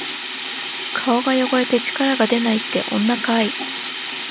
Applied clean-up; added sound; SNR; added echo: none; Sink (filling or washing); 6 dB; none.